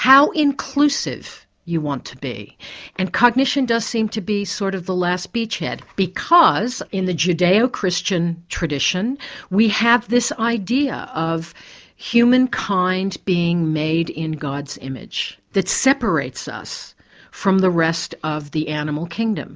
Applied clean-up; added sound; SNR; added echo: none; none; none; none.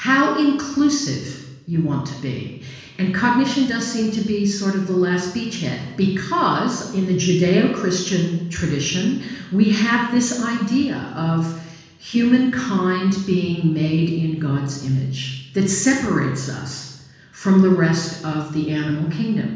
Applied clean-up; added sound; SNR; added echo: none; none; none; reverberation time 1.1 s.